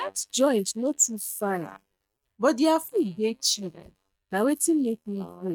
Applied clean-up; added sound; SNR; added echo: neural mask model DeepFilterNet 3.